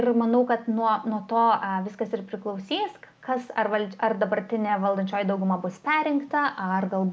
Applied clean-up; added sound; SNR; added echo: none; none; none; none.